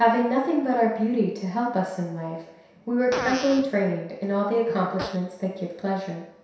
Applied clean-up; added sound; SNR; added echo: none; Fart; 16 dB; reverberation time 0.7 s.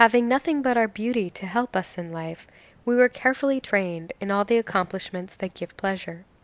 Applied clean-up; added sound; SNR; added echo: none; none; none; none.